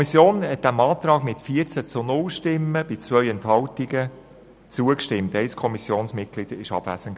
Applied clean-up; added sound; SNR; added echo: none; none; none; none.